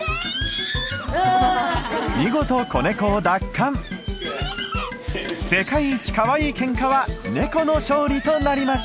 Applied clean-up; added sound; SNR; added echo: none; none; none; none.